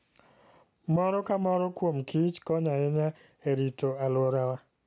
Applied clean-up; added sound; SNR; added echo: none; none; none; none.